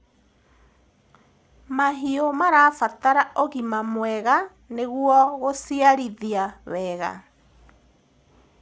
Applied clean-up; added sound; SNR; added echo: none; none; none; none.